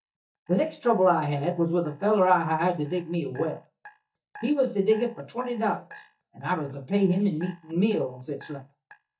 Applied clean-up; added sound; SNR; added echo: neural mask model DeepFilterNet 3.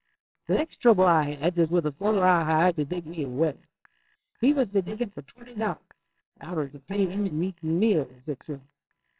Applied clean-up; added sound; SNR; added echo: neural separator model SepFormer WHAMR!.